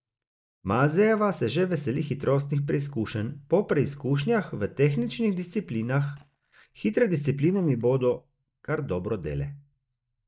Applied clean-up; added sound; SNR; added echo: neural mask model DeepFilterNet 3.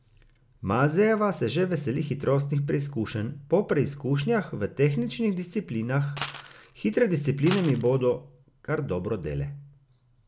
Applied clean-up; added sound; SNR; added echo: none; Coin (dropping); 13 dB; none.